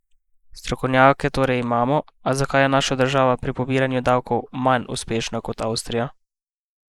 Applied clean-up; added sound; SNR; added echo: neural mask model Resemble Enhance denoiser.